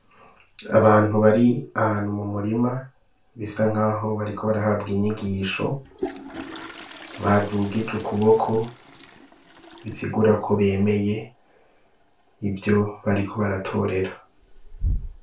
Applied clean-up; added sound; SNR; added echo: none; Toilet flush; 15 dB; reverberation time 0.2 s.